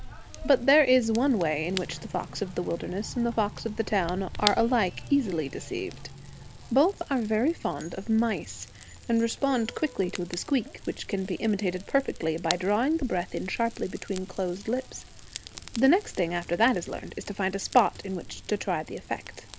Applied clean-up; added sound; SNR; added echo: none; Fire / Rain; 13 dB; none.